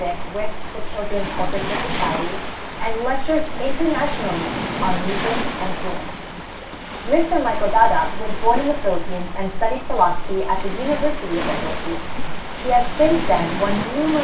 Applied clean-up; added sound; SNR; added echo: none; Waves, surf; 9 dB; reverberation time 0.3 s.